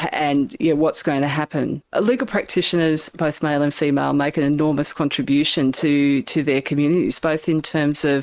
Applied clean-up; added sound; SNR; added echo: neural mask model RNNoise.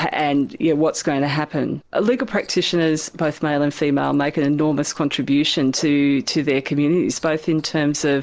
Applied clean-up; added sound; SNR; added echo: neural separator model SepFormer DNS4.